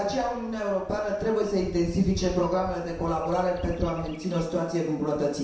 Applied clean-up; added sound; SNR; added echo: none; Bird vocalization, bird call, bird song; 13 dB; reverberation time 0.7 s.